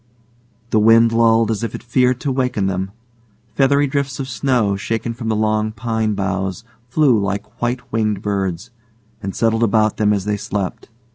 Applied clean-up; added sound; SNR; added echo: none; none; none; none.